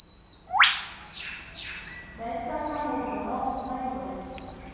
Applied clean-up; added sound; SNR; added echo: none; Bird; -4 dB; reverberation time 2.1 s.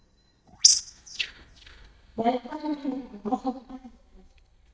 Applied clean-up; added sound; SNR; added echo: neural mask model DeepFilterNet 3.